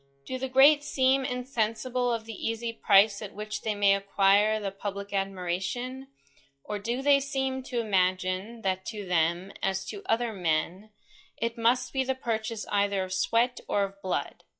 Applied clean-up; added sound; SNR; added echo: classical method log-MMSE.